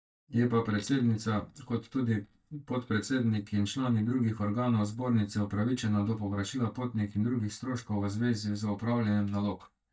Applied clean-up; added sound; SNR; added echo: neural mask model DeepFilterNet 3.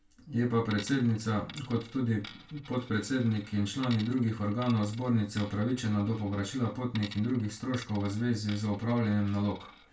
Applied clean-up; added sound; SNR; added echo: none; Coin (dropping); 20 dB; reverberation time 0.2 s.